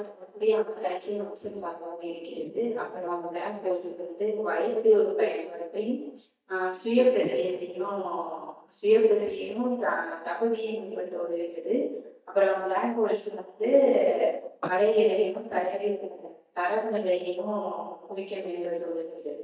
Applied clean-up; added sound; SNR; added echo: neural mask model DeepFilterNet 3.